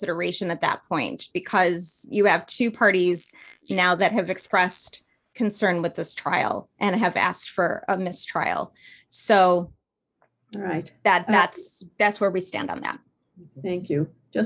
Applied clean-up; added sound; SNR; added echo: neural mask model Resemble Enhance denoiser.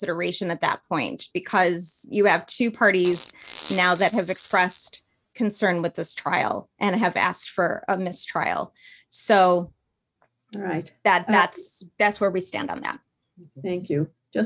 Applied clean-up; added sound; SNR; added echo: neural mask model RNNoise.